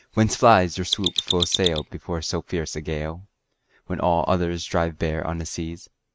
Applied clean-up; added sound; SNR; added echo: neural mask model RNNoise.